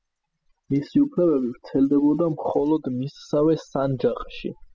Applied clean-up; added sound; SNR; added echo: classical method spectral subtraction.